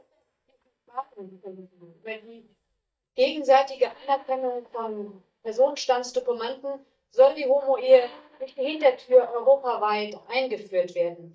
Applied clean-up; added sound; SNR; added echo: neural mask model DeepFilterNet 3.